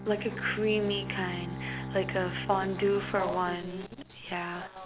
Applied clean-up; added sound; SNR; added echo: none; Bowed string instrument; 9 dB; none.